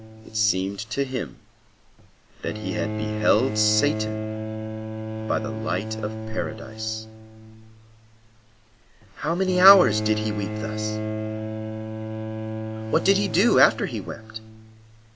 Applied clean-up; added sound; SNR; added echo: none; Bowed string instrument; 5 dB; none.